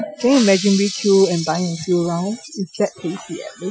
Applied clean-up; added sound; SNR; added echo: classical method Wiener filter.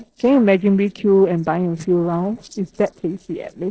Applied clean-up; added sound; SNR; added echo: neural separator model SepFormer DNS4.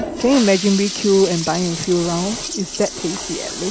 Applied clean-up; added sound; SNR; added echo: none; Toilet flush; 8 dB; none.